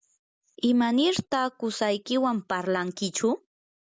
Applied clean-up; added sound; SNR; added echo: none; none; none; none.